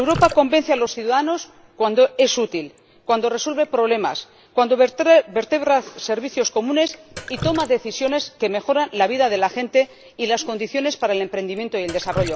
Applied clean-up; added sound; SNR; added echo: none; Drip; 18 dB; none.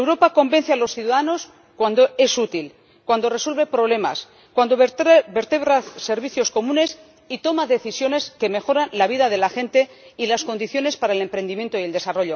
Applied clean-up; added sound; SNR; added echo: none; none; none; none.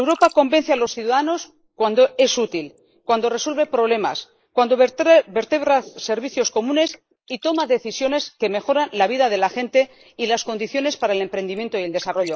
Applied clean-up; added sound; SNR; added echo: neural mask model Resemble Enhance denoiser.